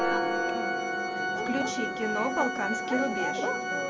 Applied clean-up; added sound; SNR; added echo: none; Organ + Church bell; -4 dB; none.